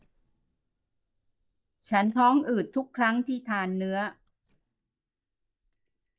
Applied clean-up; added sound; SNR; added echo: neural mask model DeepFilterNet 3.